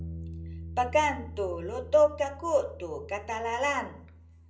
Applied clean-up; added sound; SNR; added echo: none; Bass guitar; 13 dB; reverberation time 0.5 s.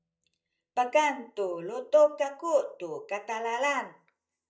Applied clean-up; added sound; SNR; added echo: neural mask model DeepFilterNet 3.